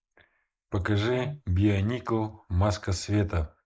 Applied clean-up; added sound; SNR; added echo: neural mask model Resemble Enhance denoiser.